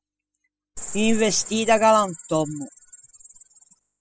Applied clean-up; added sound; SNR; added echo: classical method spectral subtraction.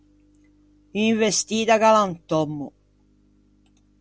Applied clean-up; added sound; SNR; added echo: none; none; none; none.